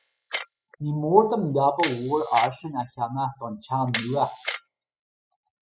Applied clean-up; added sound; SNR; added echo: classical method spectral subtraction.